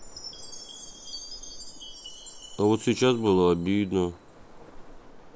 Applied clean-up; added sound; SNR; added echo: none; Waves, surf + Chime; 15 dB; none.